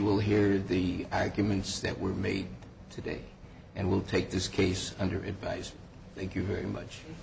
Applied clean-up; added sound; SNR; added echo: none; none; none; none.